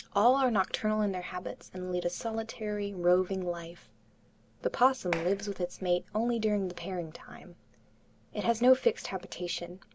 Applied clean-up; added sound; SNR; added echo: none; Clapping; 12 dB; none.